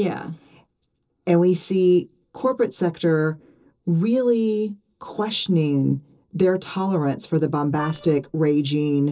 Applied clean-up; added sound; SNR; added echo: neural separator model SepFormer DNS4.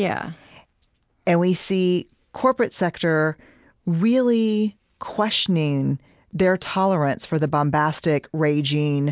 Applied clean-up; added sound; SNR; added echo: none; none; none; none.